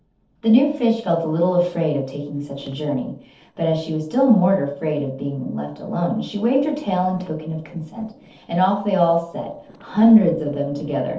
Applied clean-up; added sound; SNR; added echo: neural separator model SepFormer DNS4.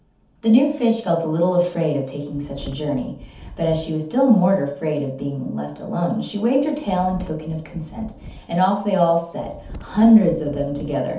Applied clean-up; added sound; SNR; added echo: none; Wind; 17 dB; reverberation time 0.6 s.